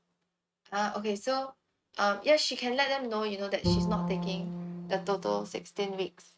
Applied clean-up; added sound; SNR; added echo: neural mask model RNNoise.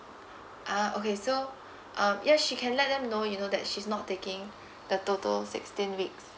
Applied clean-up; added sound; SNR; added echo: none; none; none; none.